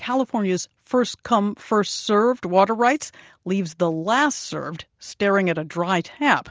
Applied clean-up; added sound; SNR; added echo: none; none; none; none.